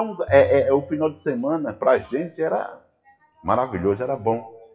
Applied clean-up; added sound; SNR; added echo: classical method WPE with log-MMSE.